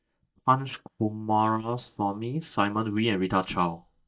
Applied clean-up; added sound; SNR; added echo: neural mask model DeepFilterNet 3.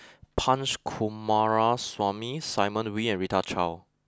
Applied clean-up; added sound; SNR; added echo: none; none; none; none.